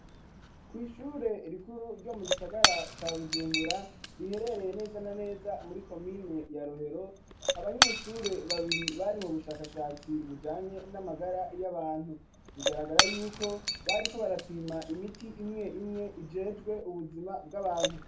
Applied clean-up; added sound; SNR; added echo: none; Shatter / Crushing; -1 dB; reverberation time 0.3 s.